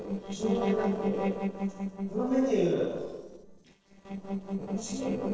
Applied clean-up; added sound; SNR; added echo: neural separator model SepFormer DNS4.